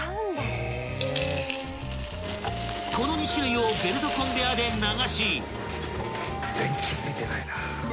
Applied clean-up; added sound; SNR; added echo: none; Coin (dropping); 7 dB; none.